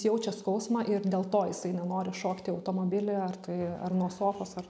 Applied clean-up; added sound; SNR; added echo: none; none; none; none.